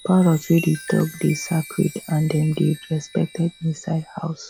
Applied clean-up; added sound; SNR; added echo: none; Chime; 18 dB; none.